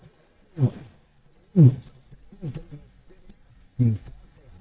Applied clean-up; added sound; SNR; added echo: neural mask model DeepFilterNet 3.